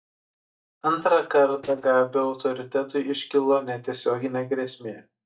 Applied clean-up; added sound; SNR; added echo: neural mask model DeepFilterNet 3.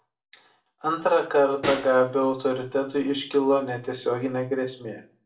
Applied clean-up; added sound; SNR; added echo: none; Snare drum; 14 dB; reverberation time 0.3 s.